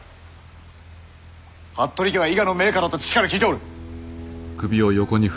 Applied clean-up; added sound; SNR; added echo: none; none; none; none.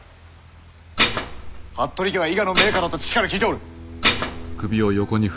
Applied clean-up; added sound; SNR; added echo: none; Dishes, pots, and pans; 1 dB; none.